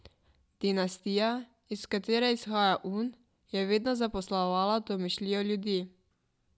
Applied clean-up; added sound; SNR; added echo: none; none; none; none.